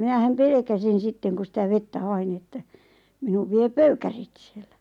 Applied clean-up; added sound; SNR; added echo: none; none; none; none.